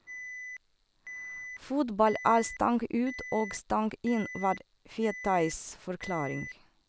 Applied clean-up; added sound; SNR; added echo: none; Alarm; 13 dB; none.